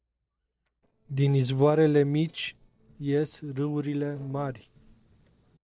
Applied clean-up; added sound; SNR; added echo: neural separator model SepFormer DNS4.